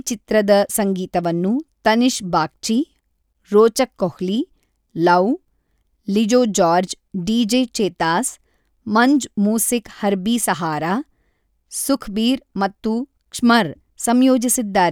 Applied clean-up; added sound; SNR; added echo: none; none; none; none.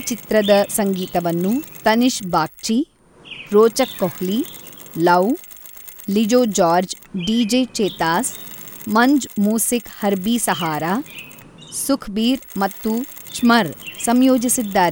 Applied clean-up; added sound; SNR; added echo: none; Mechanisms + Chirp, tweet; 18 dB; none.